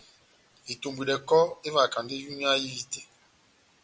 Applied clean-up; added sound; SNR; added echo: none; none; none; none.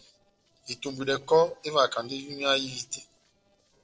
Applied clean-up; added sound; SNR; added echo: neural separator model SepFormer DNS4.